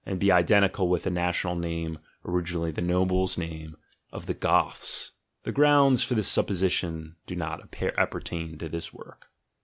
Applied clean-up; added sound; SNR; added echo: none; none; none; none.